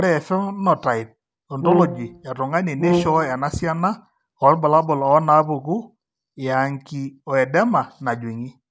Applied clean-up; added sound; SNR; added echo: none; Brass instrument; 2 dB; none.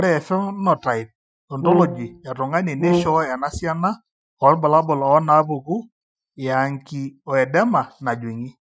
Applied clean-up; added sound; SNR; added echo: classical method Wiener filter.